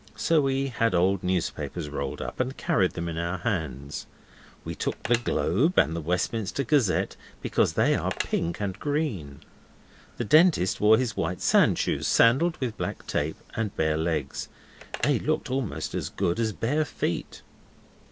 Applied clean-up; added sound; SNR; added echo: none; Telephone; 14 dB; none.